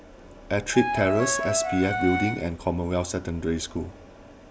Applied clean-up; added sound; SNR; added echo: none; Wind instrument, woodwind instrument; 1 dB; none.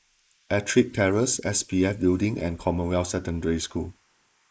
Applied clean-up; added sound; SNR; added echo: neural mask model Resemble Enhance denoiser.